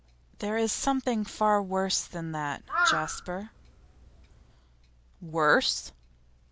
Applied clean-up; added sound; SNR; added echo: none; Crow; 2 dB; none.